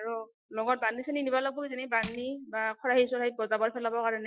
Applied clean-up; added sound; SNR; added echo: classical method Wiener filter.